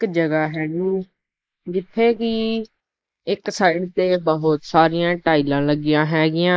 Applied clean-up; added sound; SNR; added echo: neural mask model Resemble Enhance denoiser.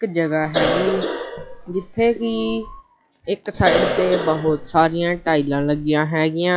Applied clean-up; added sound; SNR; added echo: classical method log-MMSE.